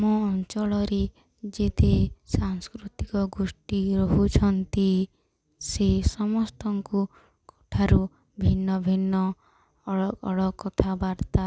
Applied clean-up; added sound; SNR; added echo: none; none; none; none.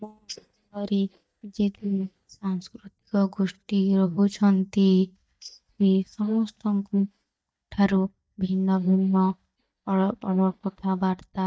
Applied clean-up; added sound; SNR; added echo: neural mask model DeepFilterNet 3.